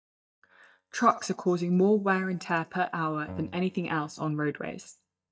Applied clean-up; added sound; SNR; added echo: neural mask model DeepFilterNet 3.